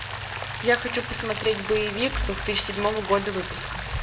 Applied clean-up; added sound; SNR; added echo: none; Rain; 7 dB; reverberation time 0.4 s.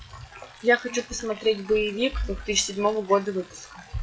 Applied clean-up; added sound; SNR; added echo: classical method WPE with log-MMSE.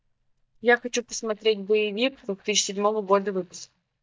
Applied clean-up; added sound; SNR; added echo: neural mask model DeepFilterNet 3.